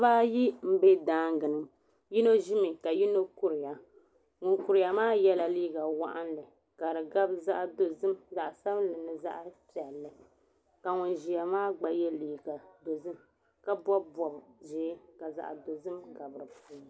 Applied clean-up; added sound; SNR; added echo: none; none; none; none.